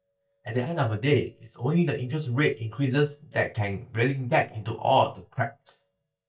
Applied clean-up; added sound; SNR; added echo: neural mask model DeepFilterNet 3.